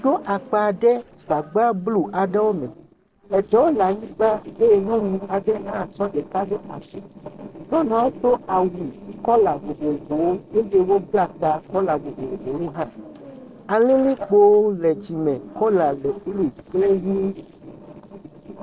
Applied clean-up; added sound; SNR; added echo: neural separator model SepFormer DNS4.